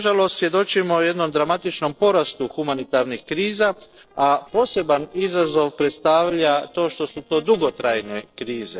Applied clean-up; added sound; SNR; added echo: neural separator model SepFormer DNS4.